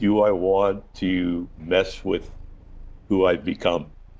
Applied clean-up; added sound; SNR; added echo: none; Engine + Purr; 19 dB; none.